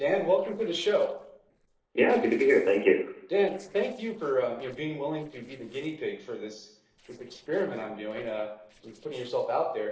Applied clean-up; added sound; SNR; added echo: neural separator model SepFormer DNS4.